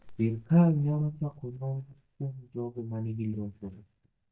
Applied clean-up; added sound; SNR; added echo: neural mask model DeepFilterNet 3.